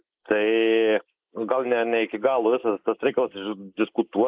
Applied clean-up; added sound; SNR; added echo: neural mask model Resemble Enhance denoiser.